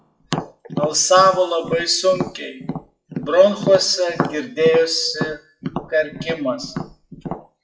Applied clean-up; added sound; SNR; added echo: classical method WPE with log-MMSE.